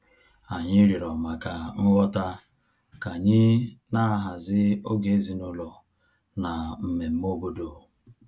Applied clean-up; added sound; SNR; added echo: none; none; none; none.